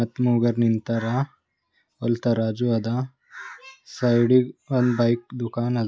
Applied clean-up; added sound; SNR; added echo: none; none; none; none.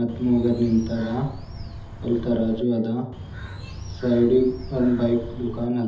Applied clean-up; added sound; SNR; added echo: none; Bird; 12 dB; reverberation time 1.2 s.